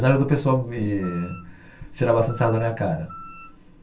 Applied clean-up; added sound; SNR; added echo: none; Wind instrument, woodwind instrument; 20 dB; reverberation time 0.2 s.